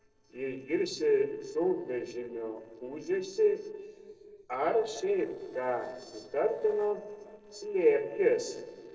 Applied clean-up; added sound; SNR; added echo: neural separator model SepFormer DNS4.